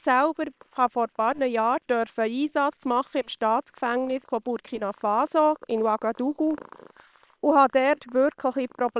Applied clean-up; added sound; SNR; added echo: neural separator model SepFormer WHAM!.